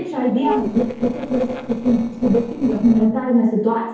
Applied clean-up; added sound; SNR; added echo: neural separator model SepFormer DNS4.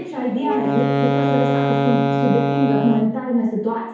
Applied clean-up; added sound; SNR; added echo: none; Wind instrument, woodwind instrument; 0 dB; reverberation time 0.9 s.